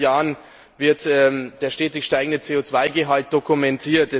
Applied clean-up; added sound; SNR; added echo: none; none; none; none.